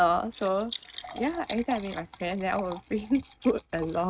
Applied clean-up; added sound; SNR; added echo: neural mask model RNNoise.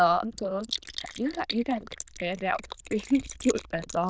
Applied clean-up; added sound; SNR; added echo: neural diffusion model UNIVERSE++.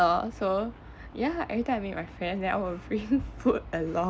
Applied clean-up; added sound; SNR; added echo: none; none; none; none.